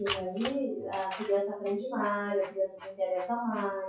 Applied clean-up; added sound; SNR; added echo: classical method WPE with log-MMSE.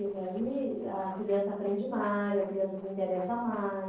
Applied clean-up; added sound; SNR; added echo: neural separator model SepFormer DNS4.